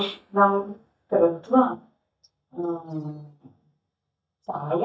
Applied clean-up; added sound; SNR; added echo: neural mask model DeepFilterNet 3.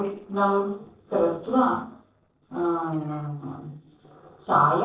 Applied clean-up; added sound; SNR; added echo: neural separator model SepFormer DNS4.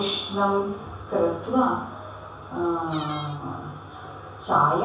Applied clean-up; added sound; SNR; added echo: none; Squeak; 10 dB; reverberation time 0.7 s.